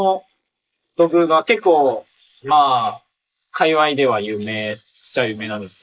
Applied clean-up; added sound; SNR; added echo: neural mask model Resemble Enhance denoiser.